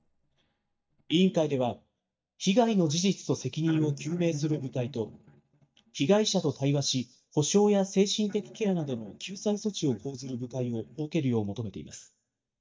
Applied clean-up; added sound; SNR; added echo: neural mask model DeepFilterNet 3.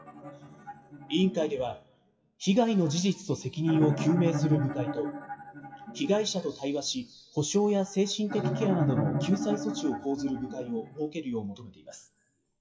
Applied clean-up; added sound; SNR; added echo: classical method WPE with log-MMSE.